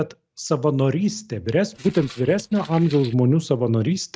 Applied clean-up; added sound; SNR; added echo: neural mask model RNNoise.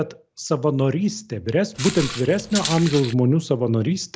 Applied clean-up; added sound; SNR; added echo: none; Walk, footsteps; 9 dB; none.